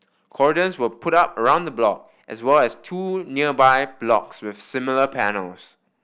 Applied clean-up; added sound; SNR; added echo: none; none; none; none.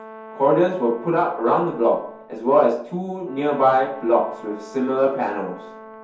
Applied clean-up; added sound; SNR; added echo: none; Brass instrument; 18 dB; reverberation time 0.6 s.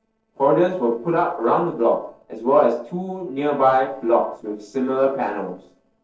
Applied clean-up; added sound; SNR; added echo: neural separator model SepFormer DNS4.